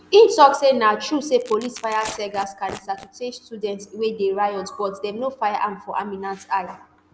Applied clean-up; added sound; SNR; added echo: none; Tearing; 18 dB; none.